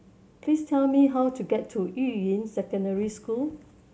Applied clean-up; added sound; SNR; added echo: none; none; none; none.